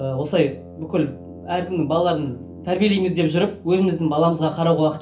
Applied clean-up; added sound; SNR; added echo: none; Brass instrument; 19 dB; reverberation time 0.3 s.